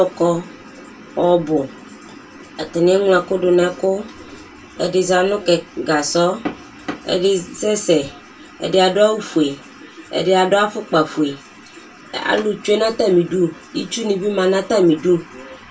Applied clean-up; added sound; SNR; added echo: none; none; none; reverberation time 0.2 s.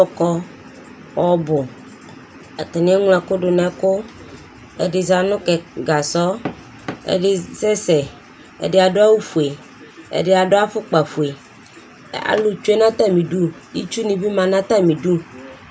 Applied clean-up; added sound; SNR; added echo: none; none; none; none.